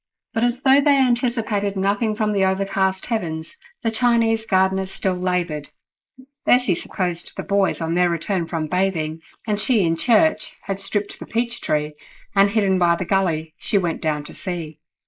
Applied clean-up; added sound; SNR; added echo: neural mask model Resemble Enhance denoiser.